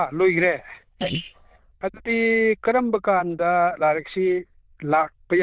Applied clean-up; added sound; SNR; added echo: neural diffusion model UNIVERSE++.